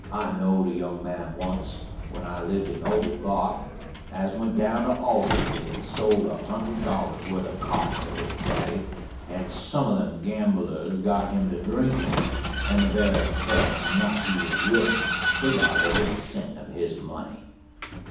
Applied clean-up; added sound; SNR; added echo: none; Vehicle; 3 dB; reverberation time 1.2 s.